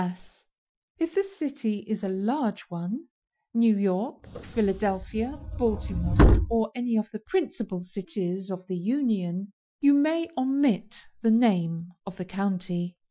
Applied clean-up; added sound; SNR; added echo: classical method Wiener filter.